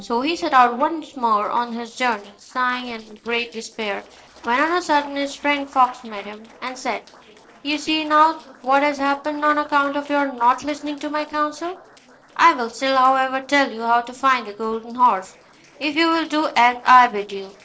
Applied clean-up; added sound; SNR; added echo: neural separator model SepFormer DNS4.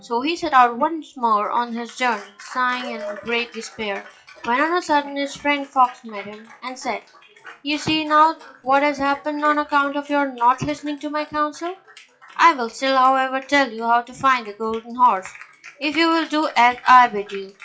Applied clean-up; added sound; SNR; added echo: classical method WPE with log-MMSE.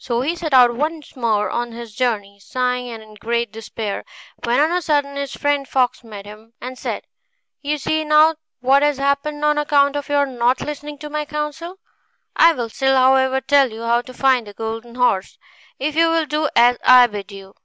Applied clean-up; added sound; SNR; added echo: none; none; none; none.